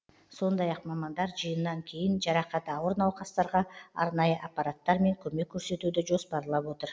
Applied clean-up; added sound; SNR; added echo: none; none; none; none.